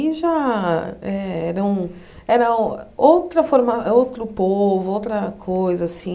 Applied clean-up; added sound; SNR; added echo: none; none; none; none.